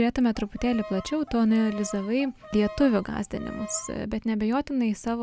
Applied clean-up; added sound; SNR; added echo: none; Bowed string instrument; 16 dB; none.